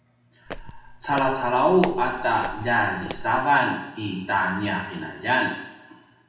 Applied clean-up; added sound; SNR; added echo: none; Walk, footsteps; 12 dB; reverberation time 0.8 s.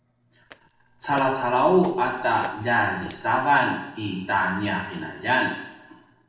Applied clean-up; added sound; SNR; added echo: neural separator model SepFormer DNS4.